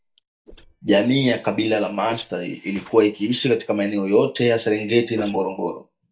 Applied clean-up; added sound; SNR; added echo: neural mask model DeepFilterNet 3.